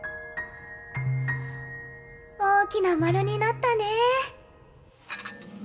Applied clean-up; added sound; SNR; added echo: none; Piano; 6 dB; reverberation time 1.0 s.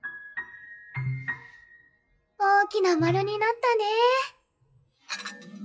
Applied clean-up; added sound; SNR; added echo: classical method WPE with log-MMSE.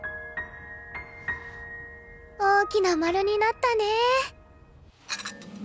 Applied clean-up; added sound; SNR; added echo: none; none; none; none.